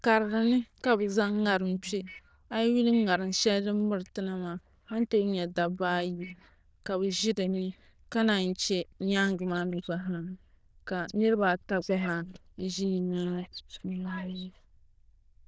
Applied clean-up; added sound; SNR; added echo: neural diffusion model UNIVERSE++.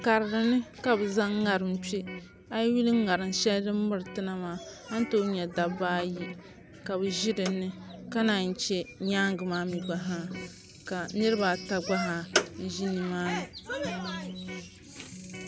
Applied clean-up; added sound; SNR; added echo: none; Electric guitar; 13 dB; none.